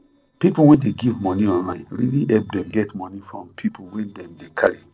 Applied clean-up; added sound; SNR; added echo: neural separator model SepFormer DNS4.